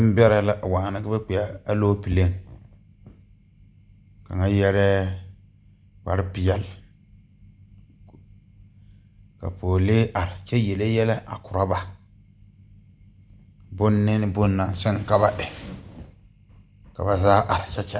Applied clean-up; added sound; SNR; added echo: none; none; none; none.